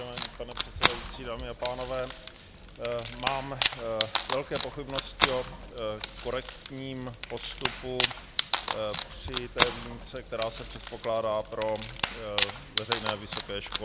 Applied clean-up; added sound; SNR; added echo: none; Wood; -1 dB; none.